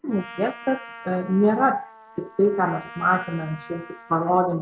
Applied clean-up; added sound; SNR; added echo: none; Trumpet; 18 dB; none.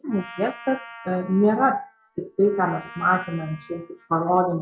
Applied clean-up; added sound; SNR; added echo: classical method log-MMSE.